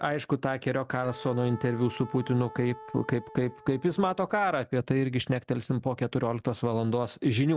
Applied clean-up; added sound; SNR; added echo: none; Wind instrument, woodwind instrument; 18 dB; none.